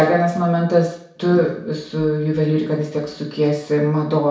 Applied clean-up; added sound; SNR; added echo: none; none; none; reverberation time 0.6 s.